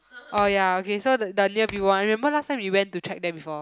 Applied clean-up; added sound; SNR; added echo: none; Finger snapping; 13 dB; none.